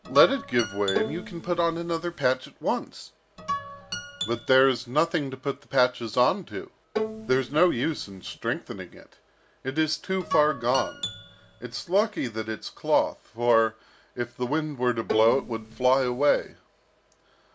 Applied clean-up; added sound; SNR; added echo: none; Guitar + Bowed string instrument; 8 dB; none.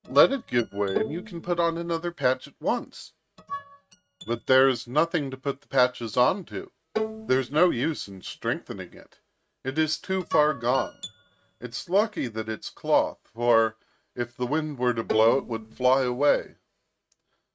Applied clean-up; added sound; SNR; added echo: neural mask model RNNoise.